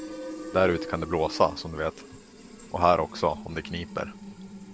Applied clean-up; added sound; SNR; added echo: none; Fill (with liquid); 12 dB; none.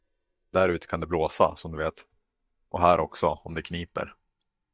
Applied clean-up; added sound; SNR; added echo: neural mask model DeepFilterNet 3.